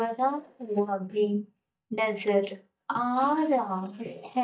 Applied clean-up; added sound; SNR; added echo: neural mask model DeepFilterNet 3.